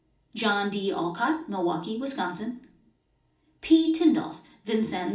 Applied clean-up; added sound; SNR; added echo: none; none; none; reverberation time 0.4 s.